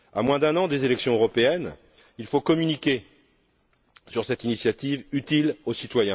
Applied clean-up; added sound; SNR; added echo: none; none; none; none.